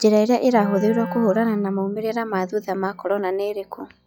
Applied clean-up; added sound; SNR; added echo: classical method log-MMSE.